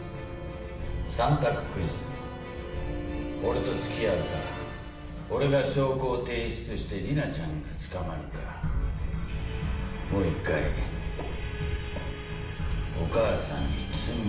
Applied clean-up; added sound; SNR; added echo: none; none; none; reverberation time 0.8 s.